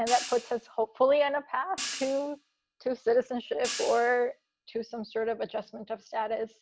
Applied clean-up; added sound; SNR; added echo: none; Hi-hat; 12 dB; none.